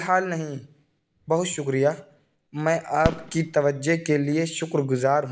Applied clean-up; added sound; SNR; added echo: none; Fireworks; 14 dB; none.